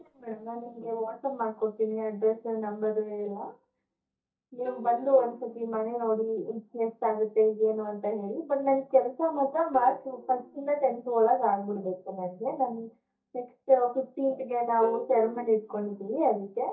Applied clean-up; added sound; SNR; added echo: neural mask model DeepFilterNet 3.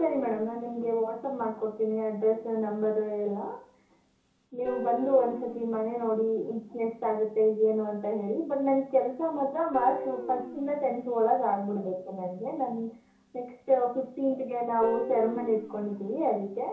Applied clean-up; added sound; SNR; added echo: none; Guitar; 15 dB; reverberation time 0.7 s.